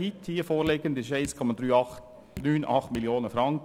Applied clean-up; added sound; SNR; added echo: none; Drip; 18 dB; none.